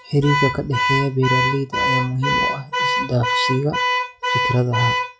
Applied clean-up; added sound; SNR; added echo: classical method log-MMSE.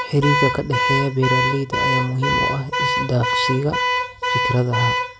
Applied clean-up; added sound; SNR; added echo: none; Alarm / Car; 0 dB; none.